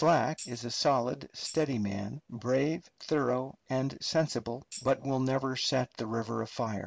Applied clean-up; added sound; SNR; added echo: none; Tambourine; 17 dB; none.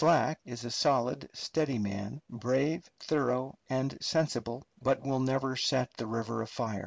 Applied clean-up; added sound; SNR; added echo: none; none; none; none.